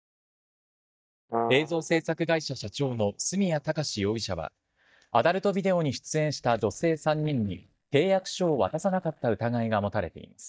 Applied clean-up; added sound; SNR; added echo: neural mask model DeepFilterNet 3.